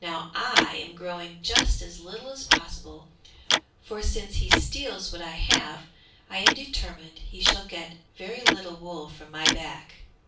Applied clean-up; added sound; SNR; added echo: none; Tick-tock; -3 dB; reverberation time 0.3 s.